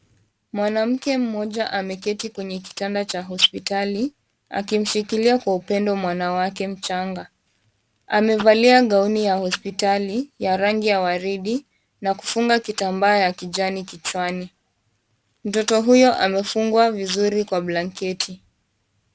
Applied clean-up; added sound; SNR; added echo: none; none; none; none.